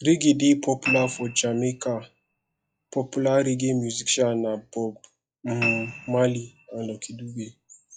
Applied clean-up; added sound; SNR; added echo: classical method log-MMSE.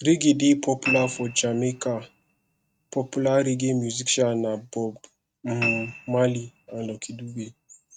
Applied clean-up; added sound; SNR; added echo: neural mask model RNNoise.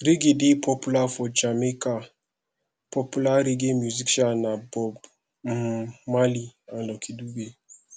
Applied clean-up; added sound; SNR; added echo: none; none; none; none.